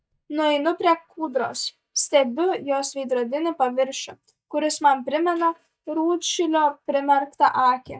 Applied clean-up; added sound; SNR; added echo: neural mask model DeepFilterNet 3.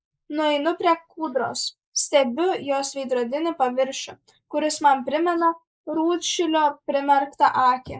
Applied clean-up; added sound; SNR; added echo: neural mask model Resemble Enhance denoiser.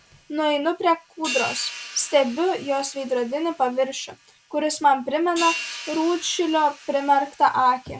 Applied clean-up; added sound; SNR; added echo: none; Hi-hat; 13 dB; none.